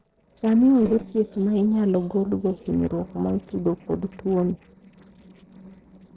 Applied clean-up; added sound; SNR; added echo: neural separator model SepFormer DNS4.